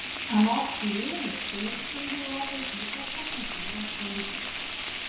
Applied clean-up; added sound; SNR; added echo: none; Frying (food); 2 dB; reverberation time 0.7 s.